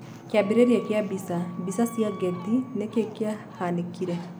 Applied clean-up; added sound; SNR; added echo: none; Wind instrument, woodwind instrument + Ocean; 15 dB; none.